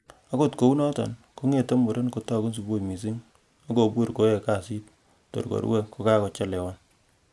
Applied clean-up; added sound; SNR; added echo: none; none; none; none.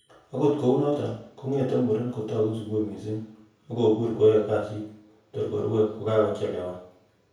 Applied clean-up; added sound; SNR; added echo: none; none; none; reverberation time 0.6 s.